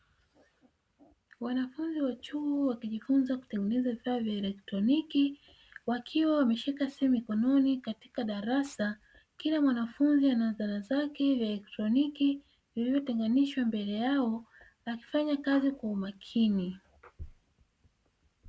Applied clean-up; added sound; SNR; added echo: none; none; none; none.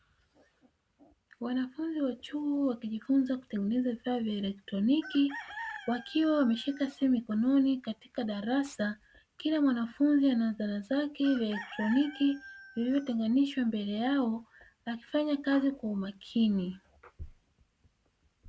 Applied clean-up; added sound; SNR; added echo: none; Chicken, rooster; 15 dB; none.